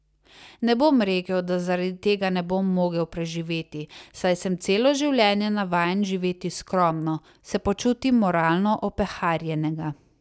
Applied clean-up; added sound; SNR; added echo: none; none; none; none.